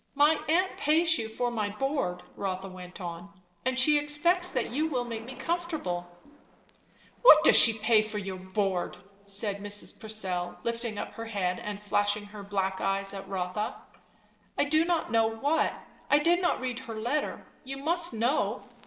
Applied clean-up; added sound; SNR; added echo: neural separator model SepFormer DNS4.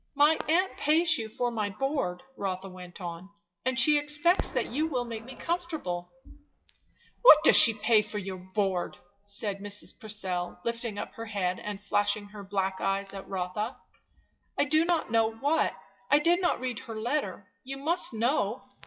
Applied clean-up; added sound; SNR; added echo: classical method WPE with log-MMSE.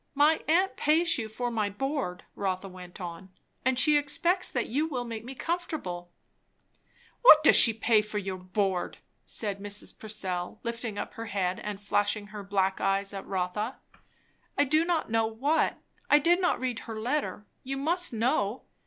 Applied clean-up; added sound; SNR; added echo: none; none; none; none.